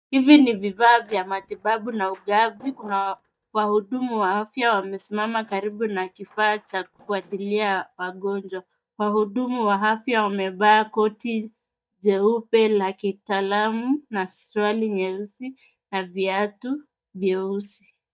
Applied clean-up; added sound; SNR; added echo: neural mask model DeepFilterNet 3.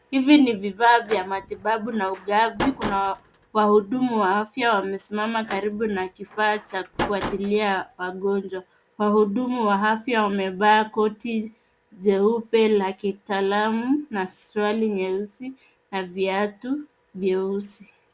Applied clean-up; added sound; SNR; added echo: none; Slam; 11 dB; none.